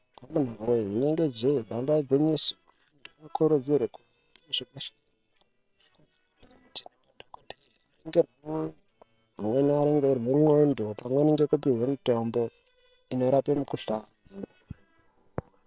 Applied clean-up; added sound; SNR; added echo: neural separator model SepFormer WHAM!.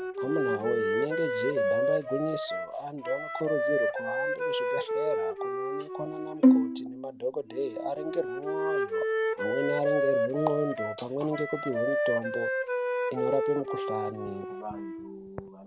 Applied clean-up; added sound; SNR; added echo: none; Bowed string instrument + Wind instrument, woodwind instrument; -4 dB; none.